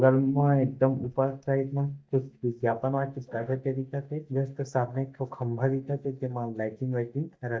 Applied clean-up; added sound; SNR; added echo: neural mask model DeepFilterNet 3.